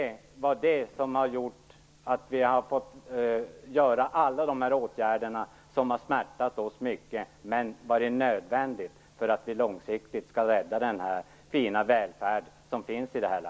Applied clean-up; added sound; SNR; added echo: none; none; none; none.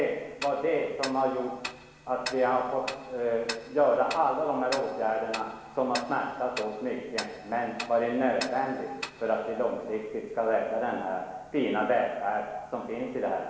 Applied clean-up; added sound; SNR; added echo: none; Tick-tock; 14 dB; reverberation time 1.2 s.